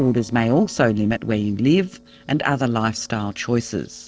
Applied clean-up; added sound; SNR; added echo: neural separator model SepFormer DNS4.